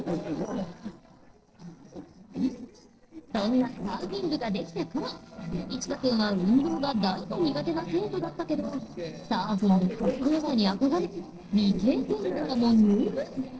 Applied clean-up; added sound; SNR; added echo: neural separator model SepFormer DNS4.